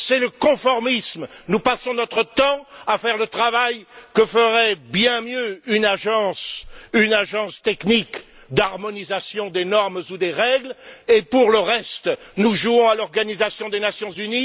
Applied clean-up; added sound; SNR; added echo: none; none; none; none.